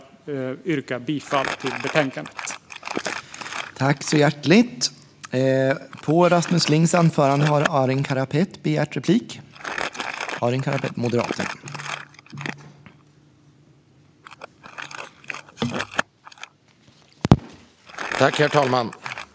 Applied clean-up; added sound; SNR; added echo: none; Crumpling, crinkling; 11 dB; none.